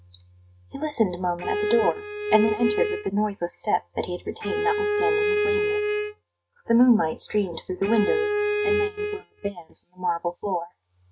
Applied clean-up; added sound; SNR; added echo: neural mask model RNNoise.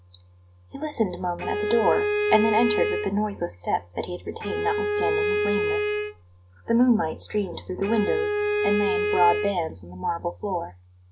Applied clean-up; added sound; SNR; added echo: none; Bowed string instrument; 0 dB; none.